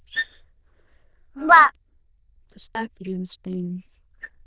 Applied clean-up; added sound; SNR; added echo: neural diffusion model UNIVERSE++.